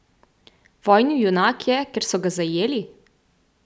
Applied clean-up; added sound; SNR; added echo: none; none; none; none.